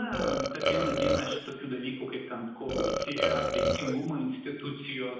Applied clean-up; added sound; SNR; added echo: none; Burping, eructation; -5 dB; reverberation time 0.9 s.